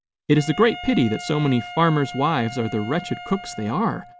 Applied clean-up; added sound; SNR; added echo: none; Wind instrument, woodwind instrument; 14 dB; none.